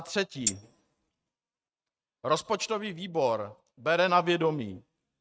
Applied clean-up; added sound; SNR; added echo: neural mask model RNNoise.